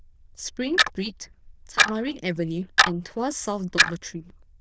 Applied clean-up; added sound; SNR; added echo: neural diffusion model UNIVERSE++.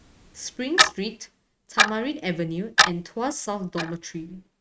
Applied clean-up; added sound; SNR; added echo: neural mask model RNNoise.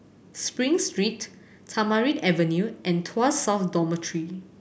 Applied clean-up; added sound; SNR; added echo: none; none; none; none.